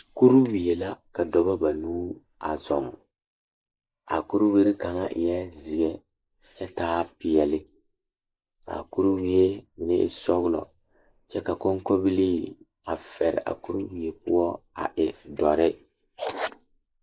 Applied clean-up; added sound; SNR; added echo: neural mask model Resemble Enhance denoiser.